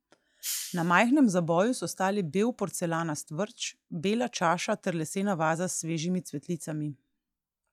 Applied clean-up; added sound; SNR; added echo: classical method log-MMSE.